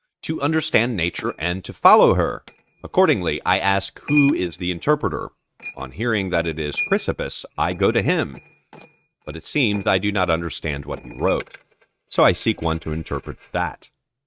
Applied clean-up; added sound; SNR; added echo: neural mask model RNNoise.